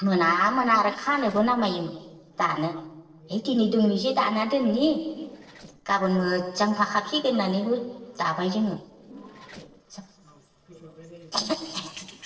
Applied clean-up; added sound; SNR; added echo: neural separator model SepFormer DNS4.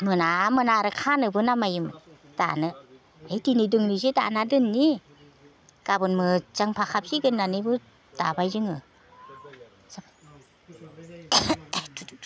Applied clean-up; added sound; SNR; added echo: none; none; none; none.